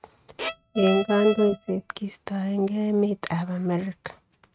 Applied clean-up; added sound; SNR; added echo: neural mask model RNNoise.